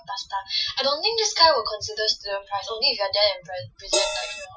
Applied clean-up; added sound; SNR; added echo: classical method Wiener filter.